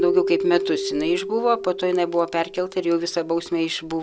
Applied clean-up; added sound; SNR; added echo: none; Keyboard (musical); 7 dB; none.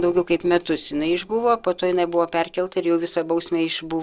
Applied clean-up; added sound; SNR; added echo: neural separator model SepFormer DNS4.